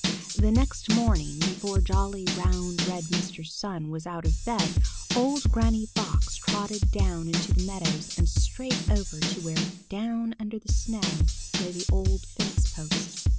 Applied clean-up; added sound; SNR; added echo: none; Drum / Drum kit; -5 dB; none.